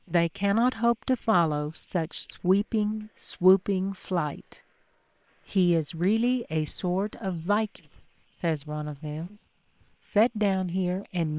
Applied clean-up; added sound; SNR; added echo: neural separator model SepFormer WHAM!.